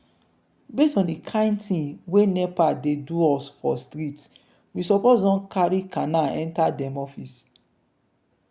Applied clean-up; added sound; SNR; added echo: none; none; none; none.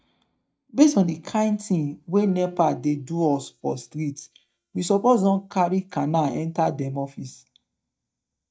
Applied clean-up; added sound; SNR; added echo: neural mask model DeepFilterNet 3.